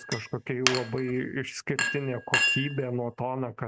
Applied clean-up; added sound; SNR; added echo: none; Chink, clink; 1 dB; none.